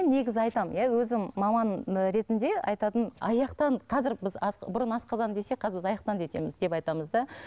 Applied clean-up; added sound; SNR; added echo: none; none; none; none.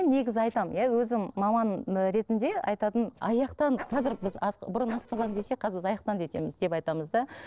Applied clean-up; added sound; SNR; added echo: neural separator model SepFormer DNS4.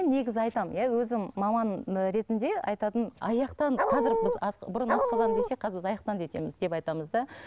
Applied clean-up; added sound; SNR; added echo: none; Dog; -3 dB; none.